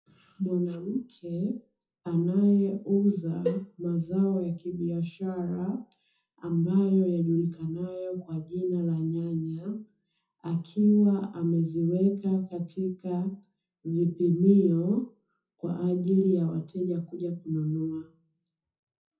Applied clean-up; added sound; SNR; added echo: classical method WPE with log-MMSE.